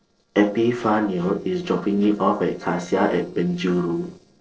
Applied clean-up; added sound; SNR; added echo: neural separator model SepFormer DNS4.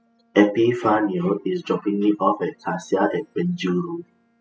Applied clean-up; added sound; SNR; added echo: classical method spectral subtraction.